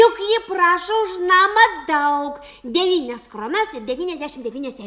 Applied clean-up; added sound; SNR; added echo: none; none; none; none.